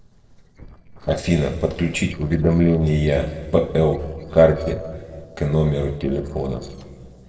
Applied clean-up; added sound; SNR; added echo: neural separator model SepFormer DNS4.